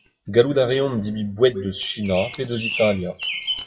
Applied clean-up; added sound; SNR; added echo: classical method WPE with log-MMSE.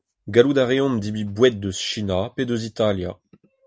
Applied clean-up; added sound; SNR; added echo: none; none; none; none.